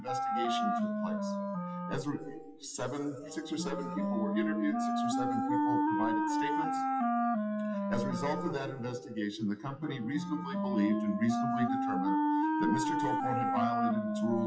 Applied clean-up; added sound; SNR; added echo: classical method WPE with log-MMSE.